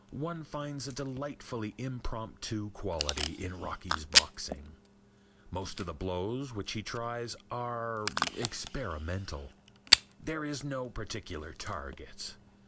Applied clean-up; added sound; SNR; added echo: none; Packing tape, duct tape / Tearing; -1 dB; none.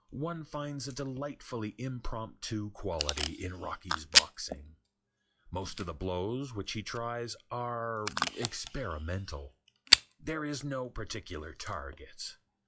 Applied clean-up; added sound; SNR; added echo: classical method log-MMSE.